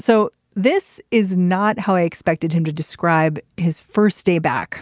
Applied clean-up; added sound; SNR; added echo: none; none; none; none.